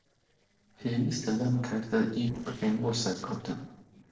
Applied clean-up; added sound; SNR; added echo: neural separator model SepFormer DNS4.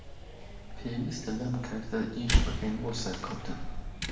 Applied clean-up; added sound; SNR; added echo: none; Slam; -2 dB; reverberation time 1.1 s.